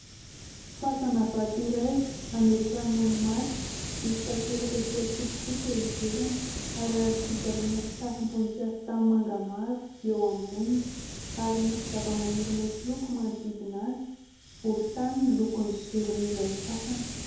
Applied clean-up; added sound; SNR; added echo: none; Hiss; 9 dB; reverberation time 1.0 s.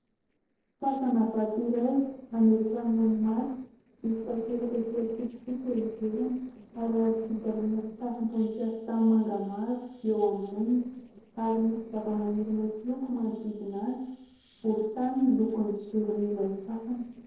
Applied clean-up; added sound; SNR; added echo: neural separator model SepFormer DNS4.